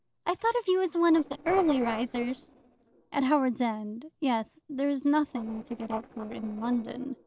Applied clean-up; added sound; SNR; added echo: neural separator model SepFormer DNS4.